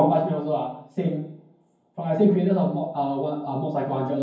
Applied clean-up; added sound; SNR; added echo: none; none; none; reverberation time 0.9 s.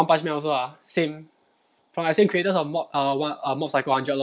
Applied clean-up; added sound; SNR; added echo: none; none; none; none.